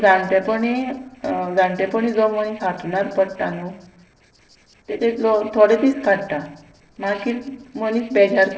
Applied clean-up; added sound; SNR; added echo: neural separator model SepFormer DNS4.